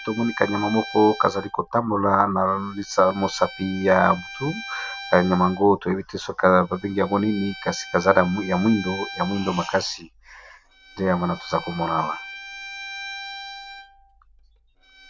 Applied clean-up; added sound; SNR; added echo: none; Bowed string instrument; 15 dB; none.